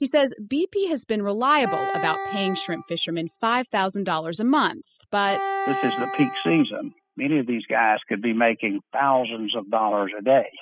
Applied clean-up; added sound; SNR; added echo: classical method spectral subtraction.